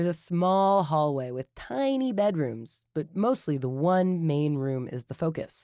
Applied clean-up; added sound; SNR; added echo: none; none; none; none.